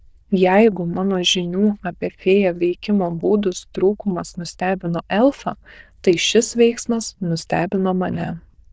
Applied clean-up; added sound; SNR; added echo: neural diffusion model UNIVERSE++.